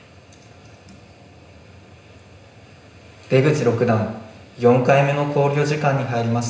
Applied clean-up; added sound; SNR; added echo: none; none; none; reverberation time 0.9 s.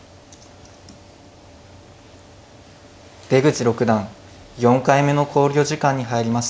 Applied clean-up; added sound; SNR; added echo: none; none; none; none.